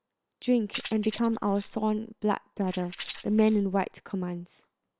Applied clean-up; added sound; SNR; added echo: neural separator model SepFormer WHAM!.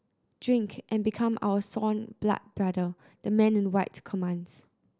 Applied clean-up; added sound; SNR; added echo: none; none; none; none.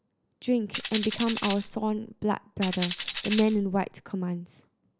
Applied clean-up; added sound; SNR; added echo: none; Tambourine; 7 dB; none.